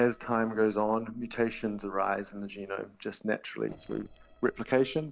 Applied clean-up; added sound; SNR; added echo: neural separator model SepFormer DNS4.